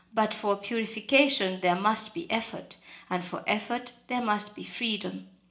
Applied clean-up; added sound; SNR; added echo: none; none; none; reverberation time 0.4 s.